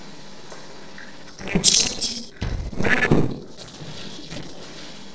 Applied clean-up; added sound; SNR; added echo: neural separator model SepFormer DNS4.